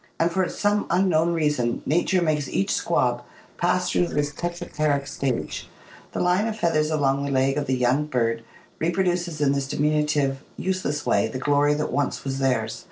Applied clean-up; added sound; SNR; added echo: neural separator model SepFormer DNS4.